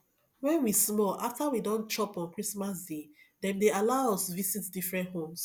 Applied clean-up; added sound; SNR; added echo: none; none; none; none.